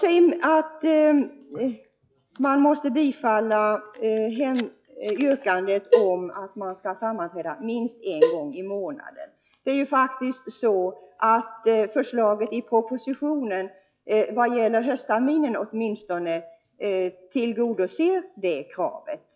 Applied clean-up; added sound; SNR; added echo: classical method log-MMSE.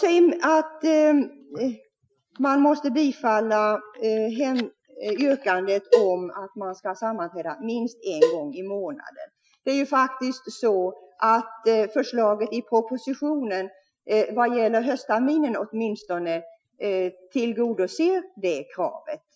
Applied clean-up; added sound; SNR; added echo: classical method Wiener filter.